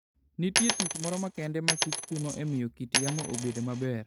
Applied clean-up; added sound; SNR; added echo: neural mask model RNNoise.